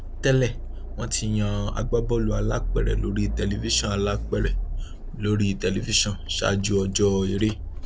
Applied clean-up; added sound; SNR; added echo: none; Accelerating, revving, vroom; 4 dB; none.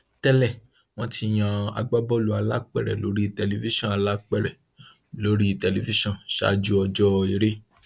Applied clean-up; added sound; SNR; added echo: none; none; none; none.